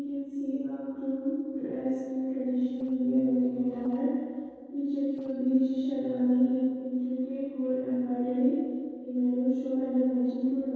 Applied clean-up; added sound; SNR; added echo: neural separator model SepFormer DNS4.